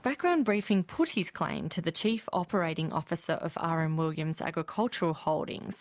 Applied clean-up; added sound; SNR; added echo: none; none; none; none.